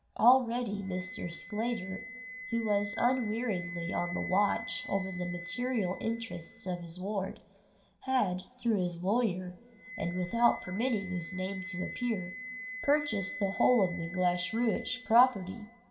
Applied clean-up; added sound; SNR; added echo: none; Wind instrument, woodwind instrument; 13 dB; reverberation time 1.2 s.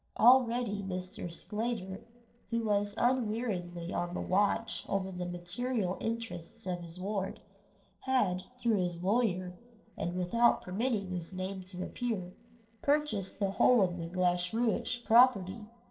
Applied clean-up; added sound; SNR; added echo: neural separator model SepFormer DNS4.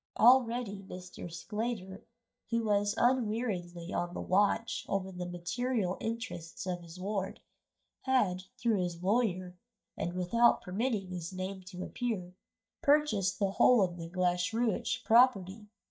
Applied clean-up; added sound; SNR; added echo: neural mask model DeepFilterNet 3.